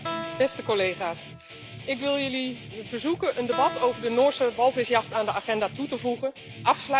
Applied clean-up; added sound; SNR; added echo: none; Keyboard (musical) + Guitar; 12 dB; none.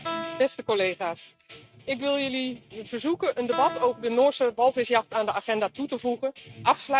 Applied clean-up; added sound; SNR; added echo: neural mask model RNNoise.